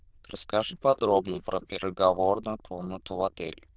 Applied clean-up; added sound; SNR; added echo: neural diffusion model UNIVERSE++.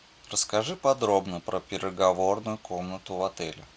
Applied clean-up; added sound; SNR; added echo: none; none; none; none.